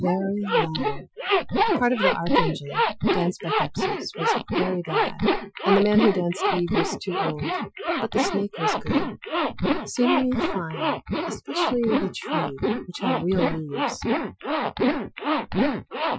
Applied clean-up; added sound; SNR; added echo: classical method Wiener filter.